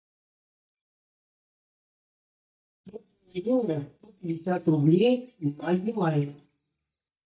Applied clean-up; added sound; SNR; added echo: neural mask model DeepFilterNet 3.